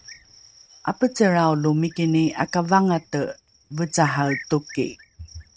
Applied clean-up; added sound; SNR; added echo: neural mask model RNNoise.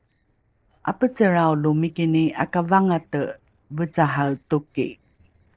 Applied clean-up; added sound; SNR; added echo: neural separator model SepFormer DNS4.